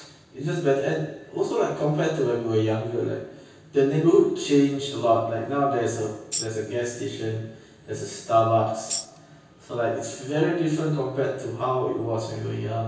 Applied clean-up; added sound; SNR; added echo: none; Tambourine; 6 dB; reverberation time 0.9 s.